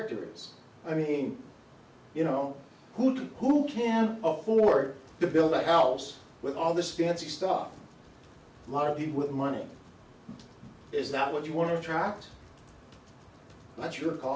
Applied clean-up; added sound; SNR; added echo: none; none; none; none.